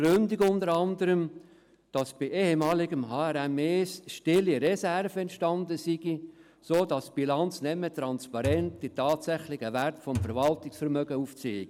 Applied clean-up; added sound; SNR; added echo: none; Thump, thud; 10 dB; none.